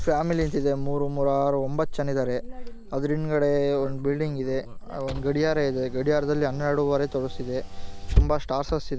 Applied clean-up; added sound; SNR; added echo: none; Engine / Car; 4 dB; none.